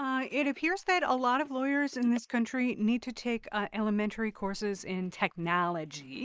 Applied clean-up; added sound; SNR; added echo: neural mask model Resemble Enhance denoiser.